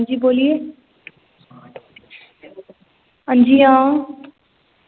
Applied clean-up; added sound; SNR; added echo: none; none; none; none.